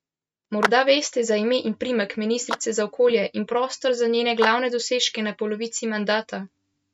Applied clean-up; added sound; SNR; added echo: neural mask model RNNoise.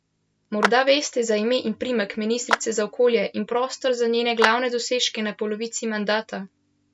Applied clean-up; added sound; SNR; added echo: none; Clapping; 8 dB; none.